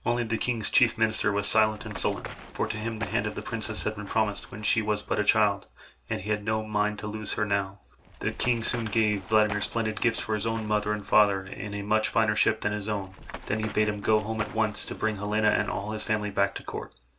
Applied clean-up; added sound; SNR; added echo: none; Run; 15 dB; reverberation time 0.2 s.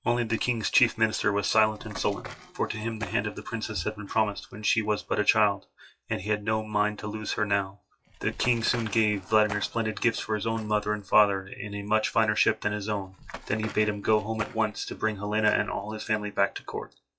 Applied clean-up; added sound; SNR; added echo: classical method WPE with log-MMSE.